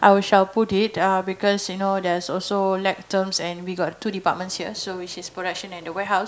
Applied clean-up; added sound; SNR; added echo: none; none; none; none.